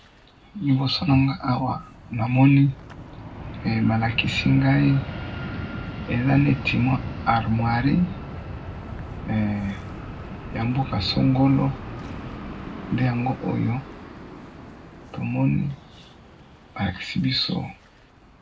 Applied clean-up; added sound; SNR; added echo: none; Fixed-wing aircraft, airplane; 11 dB; reverberation time 0.3 s.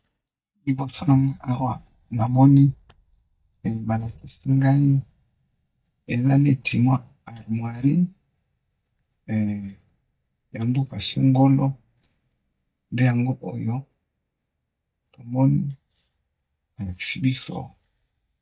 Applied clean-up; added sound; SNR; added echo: neural mask model DeepFilterNet 3.